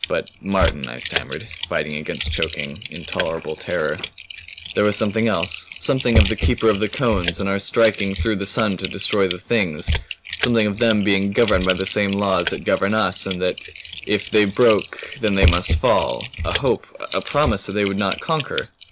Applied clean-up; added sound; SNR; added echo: none; Typing; 6 dB; none.